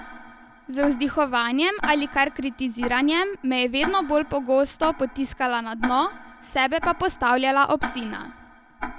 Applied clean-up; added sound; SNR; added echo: none; Tick-tock; 12 dB; none.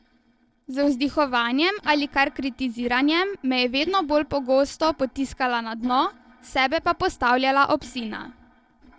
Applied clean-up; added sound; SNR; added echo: neural separator model SepFormer DNS4.